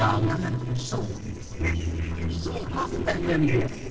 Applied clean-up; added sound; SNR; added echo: neural separator model SepFormer DNS4.